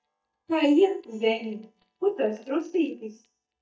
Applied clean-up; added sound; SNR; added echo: neural mask model DeepFilterNet 3.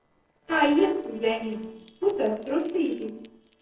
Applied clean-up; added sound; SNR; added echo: neural separator model SepFormer DNS4.